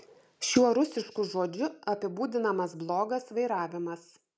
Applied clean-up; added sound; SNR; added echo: none; none; none; none.